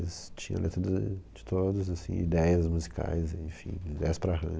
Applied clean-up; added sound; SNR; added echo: none; none; none; none.